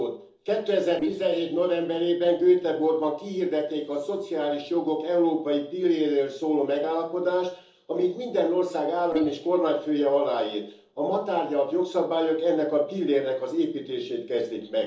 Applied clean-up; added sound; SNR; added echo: neural separator model SepFormer DNS4.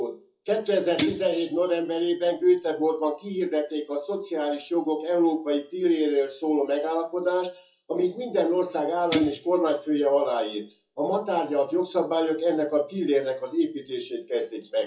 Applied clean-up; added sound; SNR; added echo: classical method WPE with log-MMSE.